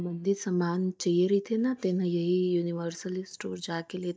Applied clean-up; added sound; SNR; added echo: neural mask model DeepFilterNet 3.